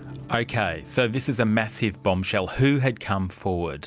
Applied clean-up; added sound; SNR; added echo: none; none; none; none.